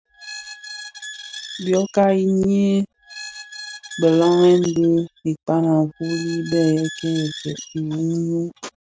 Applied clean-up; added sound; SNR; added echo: none; Squeak; 17 dB; none.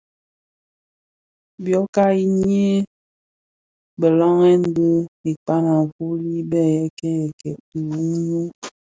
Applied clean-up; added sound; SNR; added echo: none; none; none; none.